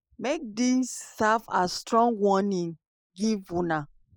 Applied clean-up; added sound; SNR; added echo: neural mask model Resemble Enhance denoiser.